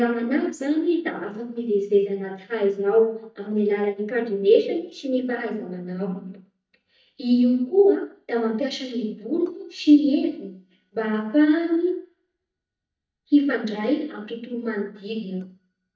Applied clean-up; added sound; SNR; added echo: neural mask model DeepFilterNet 3.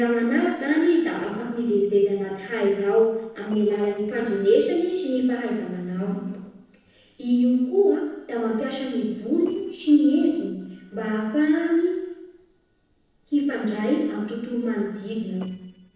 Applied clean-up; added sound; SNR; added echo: neural separator model SepFormer DNS4.